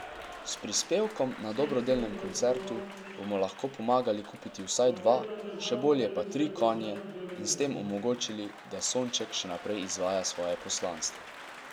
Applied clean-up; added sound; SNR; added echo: none; Applause; 10 dB; none.